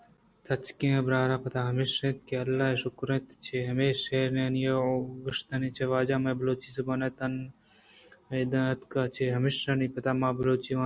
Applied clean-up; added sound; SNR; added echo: none; none; none; none.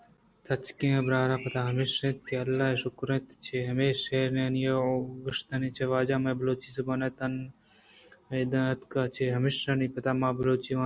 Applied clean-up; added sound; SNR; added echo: none; Bird; 19 dB; none.